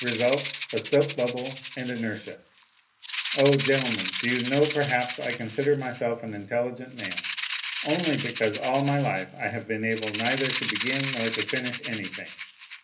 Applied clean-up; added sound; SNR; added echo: none; Rattle (instrument); 7 dB; reverberation time 0.3 s.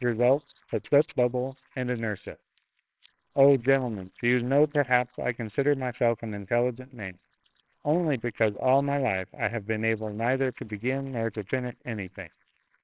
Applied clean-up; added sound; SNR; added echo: neural separator model SepFormer WHAMR!.